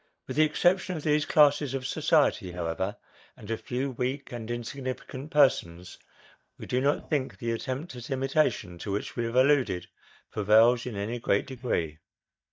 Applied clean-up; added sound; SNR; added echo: neural mask model DeepFilterNet 3.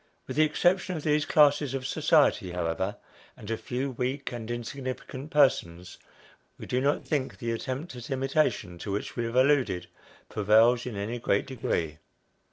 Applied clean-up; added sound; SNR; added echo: neural separator model SepFormer DNS4.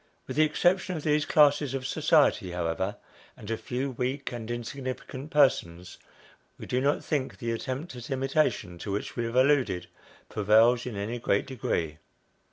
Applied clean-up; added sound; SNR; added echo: none; none; none; none.